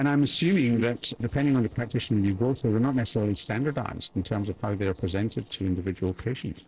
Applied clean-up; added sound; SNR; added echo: neural separator model SepFormer DNS4.